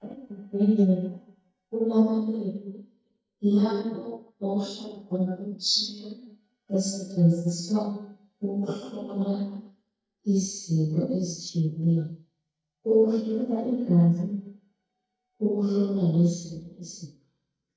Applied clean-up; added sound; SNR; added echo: neural mask model DeepFilterNet 3.